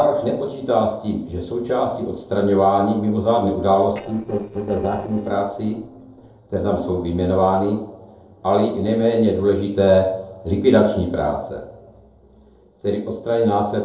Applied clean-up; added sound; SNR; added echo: neural separator model SepFormer DNS4.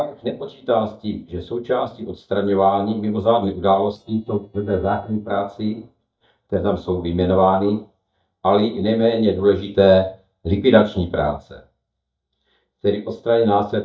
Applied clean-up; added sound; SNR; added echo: neural mask model DeepFilterNet 3.